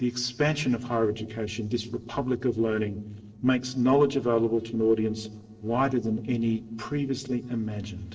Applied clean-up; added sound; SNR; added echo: neural separator model SepFormer DNS4.